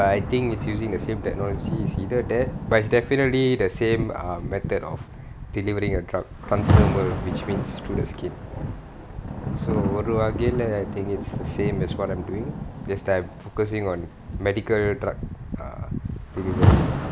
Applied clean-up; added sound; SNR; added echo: none; Rain; 2 dB; none.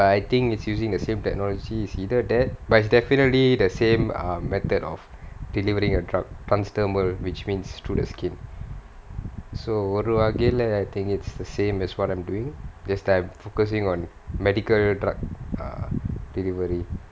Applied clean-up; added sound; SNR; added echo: none; none; none; none.